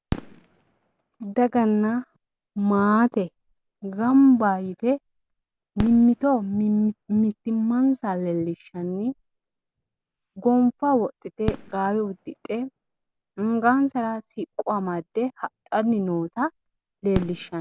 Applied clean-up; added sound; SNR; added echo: none; Fireworks; 17 dB; none.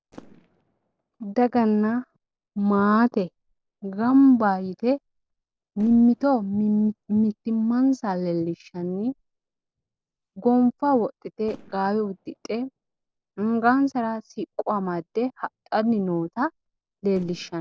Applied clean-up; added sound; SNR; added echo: neural separator model SepFormer DNS4.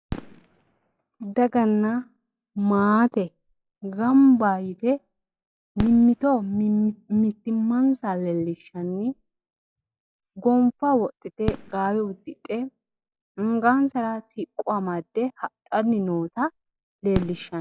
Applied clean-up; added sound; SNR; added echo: classical method log-MMSE.